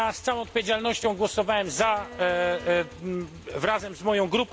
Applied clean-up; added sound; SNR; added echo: none; Motorcycle / Engine + Bowed string instrument; 19 dB; none.